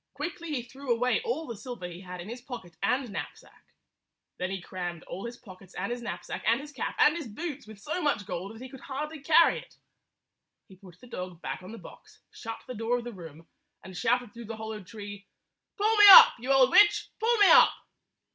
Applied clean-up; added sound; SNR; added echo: none; none; none; none.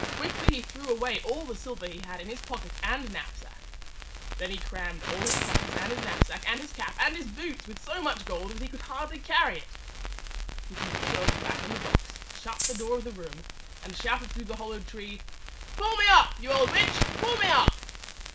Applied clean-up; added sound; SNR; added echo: none; Crackle + Rattle (instrument); 1 dB; none.